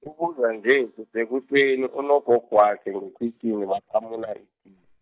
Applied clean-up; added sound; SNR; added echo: neural mask model DeepFilterNet 3.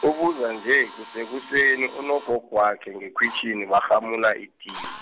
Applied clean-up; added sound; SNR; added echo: none; Drill; 19 dB; none.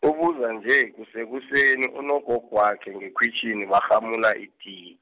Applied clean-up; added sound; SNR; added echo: none; none; none; none.